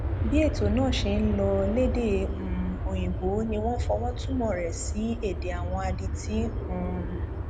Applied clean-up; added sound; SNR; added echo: none; Aircraft; 0 dB; none.